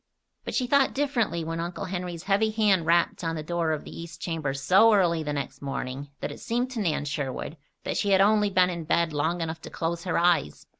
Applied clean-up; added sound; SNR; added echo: none; none; none; none.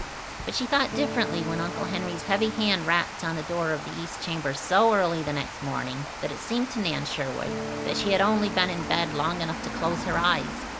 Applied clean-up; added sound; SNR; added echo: none; Electric guitar / Strum + Water; 7 dB; none.